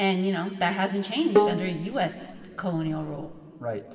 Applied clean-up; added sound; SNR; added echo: none; Bowed string instrument; 0 dB; reverberation time 2.4 s.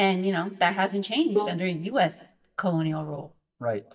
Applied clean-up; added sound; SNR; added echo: neural mask model DeepFilterNet 3.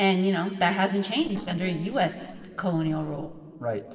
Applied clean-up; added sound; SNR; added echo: neural separator model SepFormer DNS4.